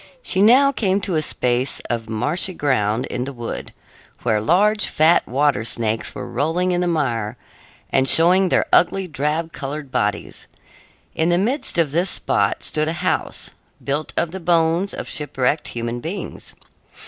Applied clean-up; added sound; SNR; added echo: none; none; none; none.